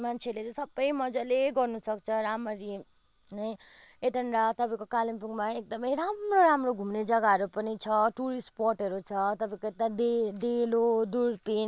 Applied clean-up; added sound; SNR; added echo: none; none; none; none.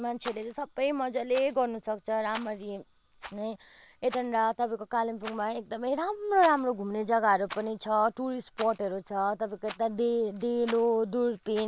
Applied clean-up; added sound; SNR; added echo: none; Rattle; 19 dB; none.